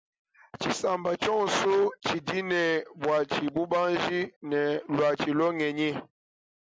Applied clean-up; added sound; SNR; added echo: none; none; none; none.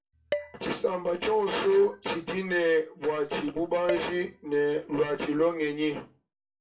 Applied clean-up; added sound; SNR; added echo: none; Dishes, pots, and pans; 13 dB; reverberation time 0.2 s.